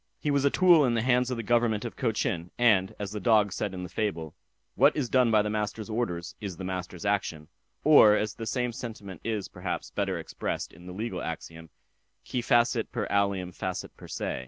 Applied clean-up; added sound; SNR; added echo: none; none; none; none.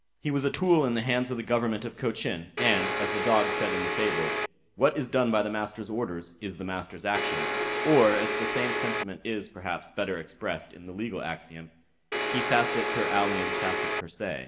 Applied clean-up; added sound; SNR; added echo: none; Domestic sounds, home sounds; -1 dB; reverberation time 0.7 s.